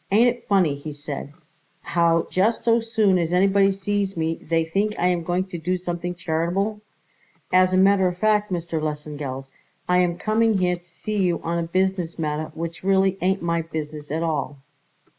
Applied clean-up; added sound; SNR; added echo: none; none; none; none.